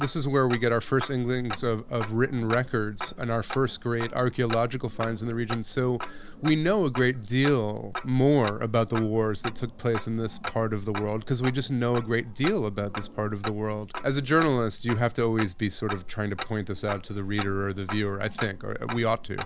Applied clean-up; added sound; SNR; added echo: none; Tick-tock; 10 dB; none.